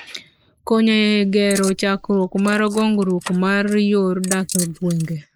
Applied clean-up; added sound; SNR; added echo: neural mask model Resemble Enhance denoiser.